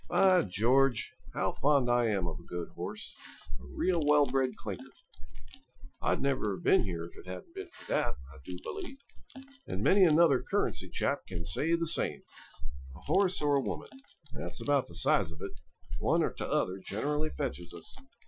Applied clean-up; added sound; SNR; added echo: classical method Wiener filter.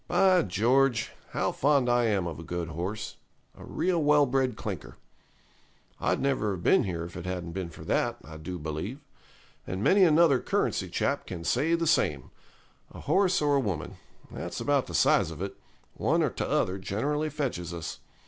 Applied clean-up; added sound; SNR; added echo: none; none; none; none.